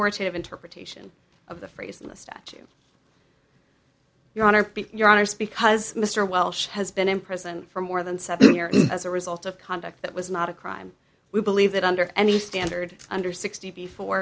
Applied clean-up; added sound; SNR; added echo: none; none; none; none.